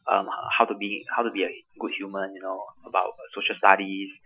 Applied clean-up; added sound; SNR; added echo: classical method Wiener filter.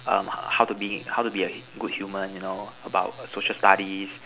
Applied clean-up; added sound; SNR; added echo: none; none; none; none.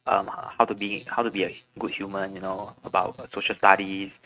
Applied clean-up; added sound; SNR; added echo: neural mask model RNNoise.